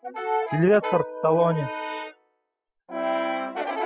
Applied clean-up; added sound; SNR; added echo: classical method spectral subtraction.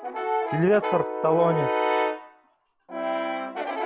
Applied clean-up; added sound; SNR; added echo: none; Brass instrument; 0 dB; none.